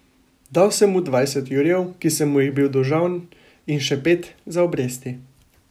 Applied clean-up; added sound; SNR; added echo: none; none; none; none.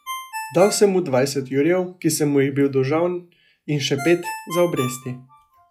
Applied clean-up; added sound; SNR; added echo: classical method log-MMSE.